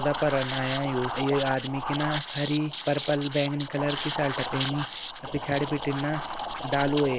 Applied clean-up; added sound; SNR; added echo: none; Liquid; 3 dB; none.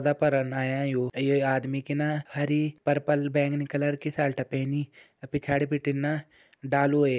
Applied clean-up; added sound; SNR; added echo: none; none; none; none.